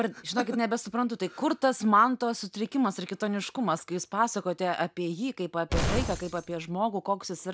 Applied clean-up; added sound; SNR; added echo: none; Glass; 2 dB; none.